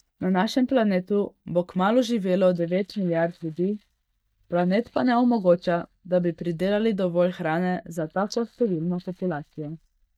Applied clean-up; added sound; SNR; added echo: neural mask model DeepFilterNet 3.